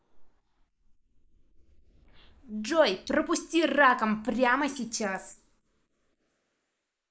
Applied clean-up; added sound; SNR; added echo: neural mask model Resemble Enhance denoiser.